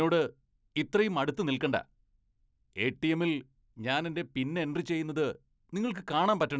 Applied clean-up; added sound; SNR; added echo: none; none; none; none.